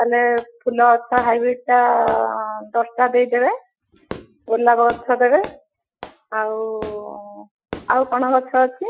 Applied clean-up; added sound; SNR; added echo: classical method Wiener filter.